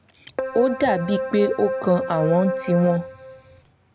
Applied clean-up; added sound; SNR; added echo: none; Keyboard (musical); 5 dB; none.